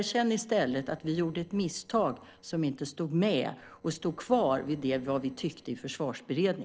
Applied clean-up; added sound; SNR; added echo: neural separator model SepFormer DNS4.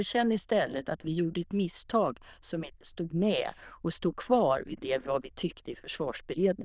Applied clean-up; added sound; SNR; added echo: neural diffusion model UNIVERSE++.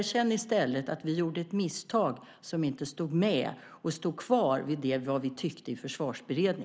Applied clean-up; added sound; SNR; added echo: none; none; none; none.